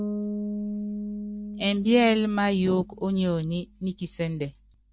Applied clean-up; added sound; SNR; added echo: neural mask model DeepFilterNet 3.